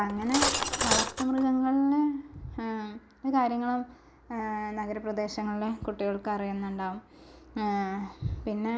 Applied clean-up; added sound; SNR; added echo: none; Cutlery, silverware; -1 dB; none.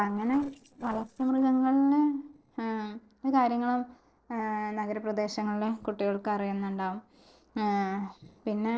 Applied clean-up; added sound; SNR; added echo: neural separator model SepFormer DNS4.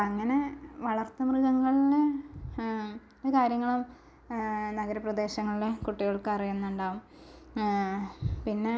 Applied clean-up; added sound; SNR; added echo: none; none; none; none.